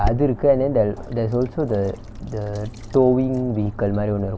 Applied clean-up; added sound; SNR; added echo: none; Sink (filling or washing); 13 dB; none.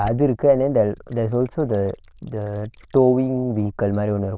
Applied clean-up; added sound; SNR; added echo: neural diffusion model UNIVERSE++.